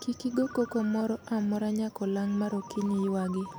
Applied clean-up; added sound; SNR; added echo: none; Ringtone + Subway, metro, underground; 17 dB; none.